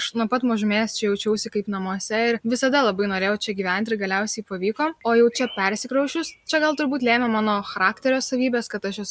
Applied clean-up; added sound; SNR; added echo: none; none; none; none.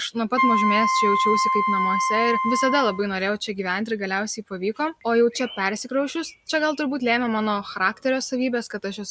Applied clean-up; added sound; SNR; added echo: none; Wind instrument, woodwind instrument; -1 dB; none.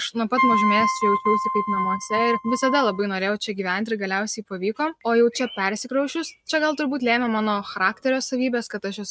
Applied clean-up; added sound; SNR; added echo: neural mask model RNNoise.